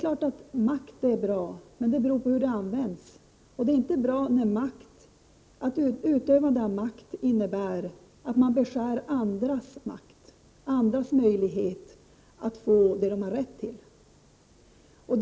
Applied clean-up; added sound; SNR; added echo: none; none; none; none.